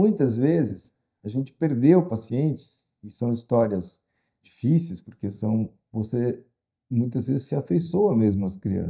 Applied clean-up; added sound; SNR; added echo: neural mask model DeepFilterNet 3.